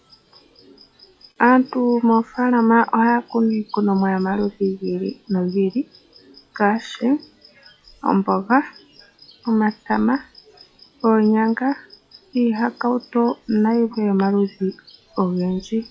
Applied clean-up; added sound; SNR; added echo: classical method log-MMSE.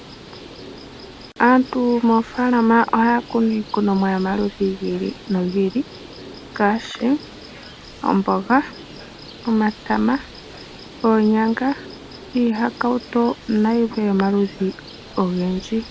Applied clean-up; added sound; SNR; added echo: none; Bird; 18 dB; none.